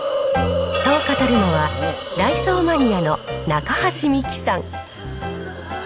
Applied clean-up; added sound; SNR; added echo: none; Hiss; 6 dB; none.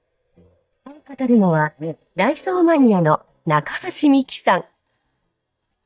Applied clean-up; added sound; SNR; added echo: neural mask model DeepFilterNet 3.